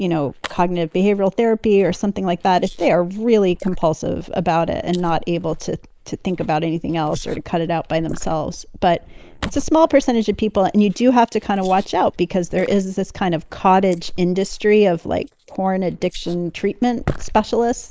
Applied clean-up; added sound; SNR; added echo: neural mask model Resemble Enhance denoiser.